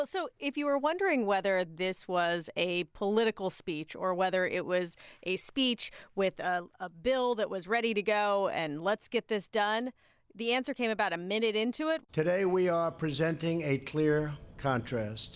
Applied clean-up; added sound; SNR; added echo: none; none; none; none.